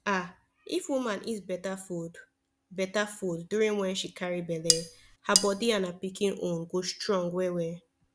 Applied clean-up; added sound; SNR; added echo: none; Cutlery, silverware; -4 dB; none.